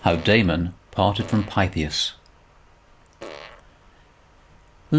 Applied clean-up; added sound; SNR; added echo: none; Fart; 15 dB; none.